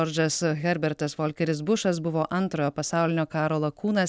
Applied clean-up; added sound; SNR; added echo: none; none; none; none.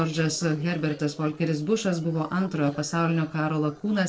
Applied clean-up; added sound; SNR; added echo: neural separator model SepFormer DNS4.